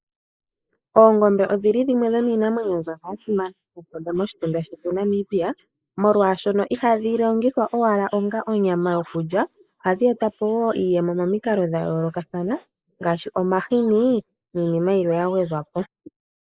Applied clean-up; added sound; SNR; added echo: neural mask model Resemble Enhance denoiser.